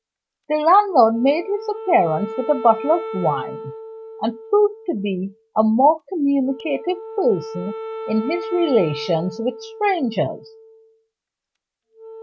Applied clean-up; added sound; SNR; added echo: none; Wind instrument, woodwind instrument; 13 dB; none.